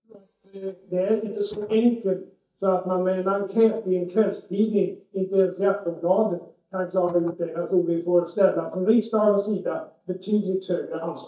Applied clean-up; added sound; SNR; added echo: neural mask model DeepFilterNet 3.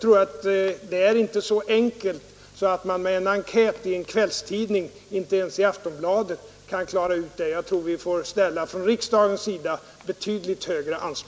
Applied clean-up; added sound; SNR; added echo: none; none; none; none.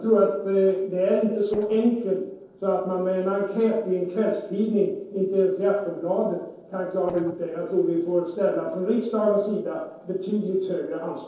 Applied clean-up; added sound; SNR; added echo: neural separator model SepFormer DNS4.